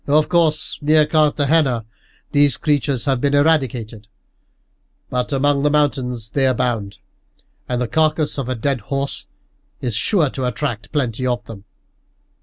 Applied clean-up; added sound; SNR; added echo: none; none; none; none.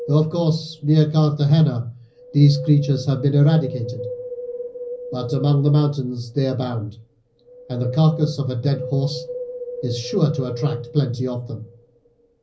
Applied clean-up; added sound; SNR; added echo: none; Wind; 14 dB; reverberation time 0.5 s.